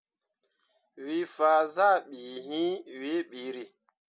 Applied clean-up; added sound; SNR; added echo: none; none; none; none.